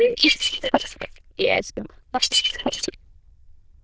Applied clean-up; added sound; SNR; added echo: neural diffusion model UNIVERSE++.